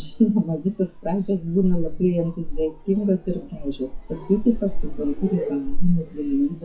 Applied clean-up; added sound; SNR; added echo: classical method WPE with log-MMSE.